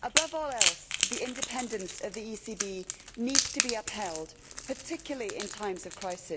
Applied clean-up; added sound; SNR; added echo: none; Crack / Crackle; -3 dB; none.